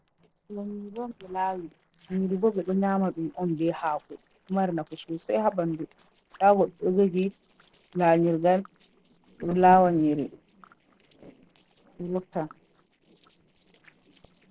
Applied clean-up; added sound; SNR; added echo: neural separator model SepFormer DNS4.